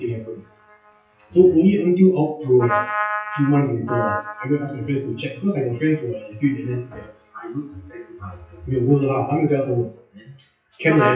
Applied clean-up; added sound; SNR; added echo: classical method WPE with log-MMSE.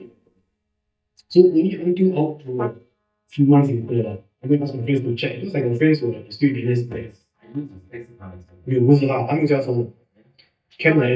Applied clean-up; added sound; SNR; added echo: neural mask model DeepFilterNet 3.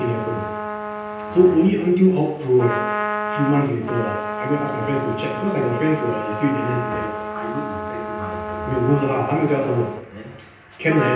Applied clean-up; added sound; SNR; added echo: none; Trumpet; 6 dB; reverberation time 0.9 s.